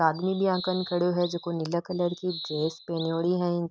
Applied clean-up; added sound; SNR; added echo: none; Bird vocalization, bird call, bird song; 15 dB; none.